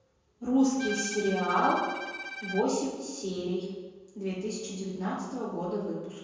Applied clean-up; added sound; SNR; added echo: none; Bowed string instrument; 9 dB; reverberation time 1.2 s.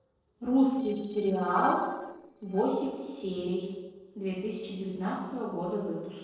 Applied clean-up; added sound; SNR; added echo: neural separator model SepFormer DNS4.